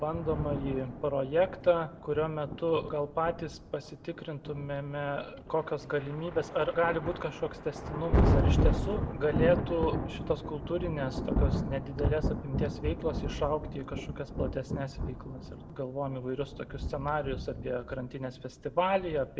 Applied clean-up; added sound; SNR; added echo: none; Thunder; 1 dB; reverberation time 0.6 s.